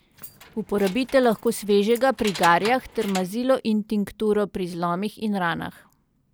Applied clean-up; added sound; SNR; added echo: none; Keys jangling; 16 dB; none.